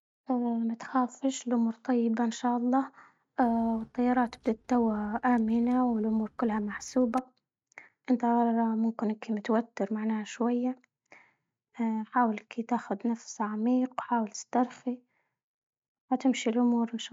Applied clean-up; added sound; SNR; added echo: neural mask model RNNoise.